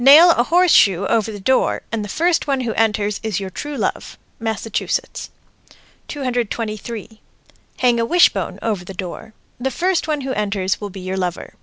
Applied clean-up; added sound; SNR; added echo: none; none; none; none.